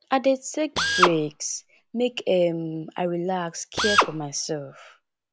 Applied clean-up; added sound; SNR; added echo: none; Drill; 3 dB; none.